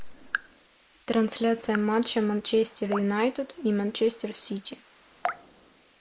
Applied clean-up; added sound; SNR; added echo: neural mask model Resemble Enhance denoiser.